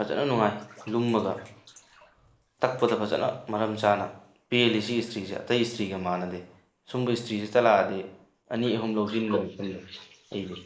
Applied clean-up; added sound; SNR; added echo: neural mask model Resemble Enhance denoiser.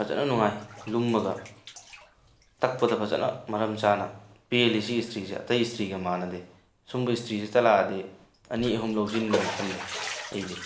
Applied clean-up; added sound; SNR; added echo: none; Bathtub (filling or washing); 12 dB; none.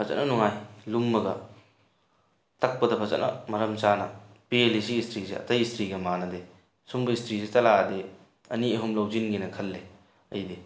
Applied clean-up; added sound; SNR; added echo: none; none; none; none.